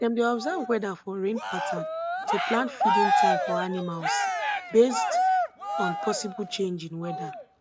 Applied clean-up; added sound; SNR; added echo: none; Cheering; -1 dB; none.